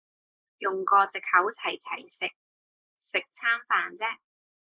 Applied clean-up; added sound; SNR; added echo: neural mask model Resemble Enhance denoiser.